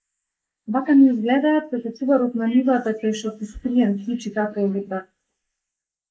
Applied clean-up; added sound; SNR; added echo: neural mask model Resemble Enhance denoiser.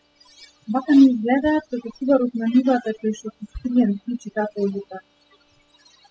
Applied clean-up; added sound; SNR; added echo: classical method spectral subtraction.